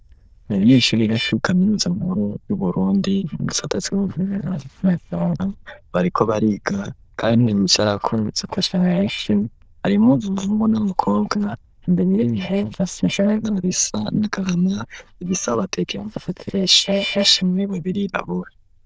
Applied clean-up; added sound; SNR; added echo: neural diffusion model UNIVERSE++.